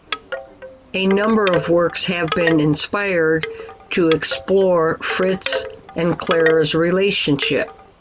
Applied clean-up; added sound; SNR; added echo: none; Wind chime / Wood; 11 dB; none.